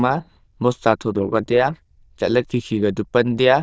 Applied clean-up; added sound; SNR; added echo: neural diffusion model UNIVERSE++.